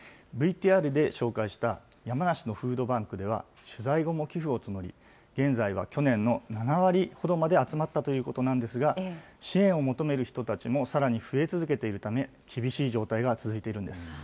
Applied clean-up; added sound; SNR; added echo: none; none; none; none.